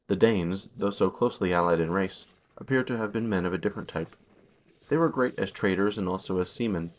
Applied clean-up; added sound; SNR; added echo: neural separator model SepFormer DNS4.